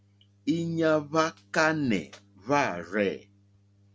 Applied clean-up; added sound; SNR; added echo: none; none; none; none.